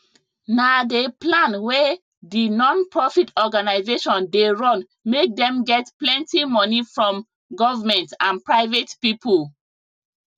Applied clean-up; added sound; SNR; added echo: none; none; none; none.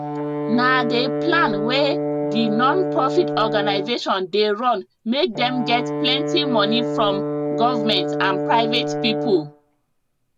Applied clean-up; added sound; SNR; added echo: none; Brass instrument; 3 dB; none.